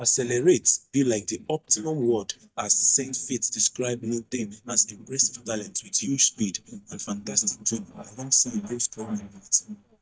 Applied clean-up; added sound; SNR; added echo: neural mask model DeepFilterNet 3.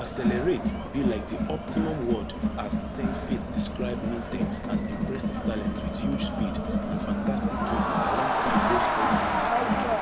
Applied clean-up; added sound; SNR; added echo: none; Crowd; -4 dB; none.